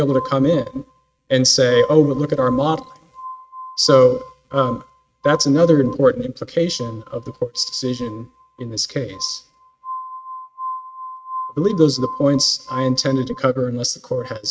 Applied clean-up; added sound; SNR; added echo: neural mask model RNNoise.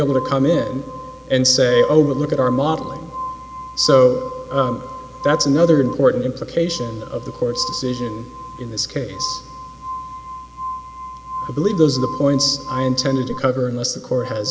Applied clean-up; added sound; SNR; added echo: none; Glass; 13 dB; none.